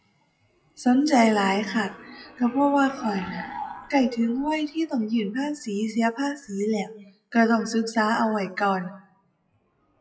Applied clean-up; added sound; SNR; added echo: classical method WPE with log-MMSE.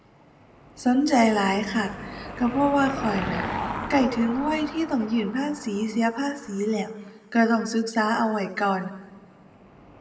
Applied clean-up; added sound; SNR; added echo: none; Car passing by / Engine; 12 dB; reverberation time 1.3 s.